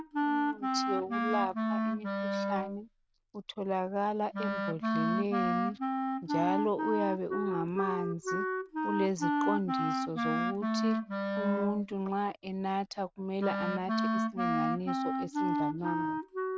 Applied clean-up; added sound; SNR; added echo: none; Wind instrument, woodwind instrument; -2 dB; none.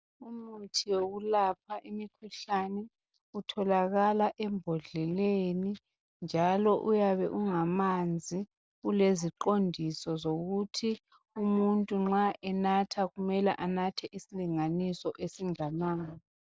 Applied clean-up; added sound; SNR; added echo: none; none; none; none.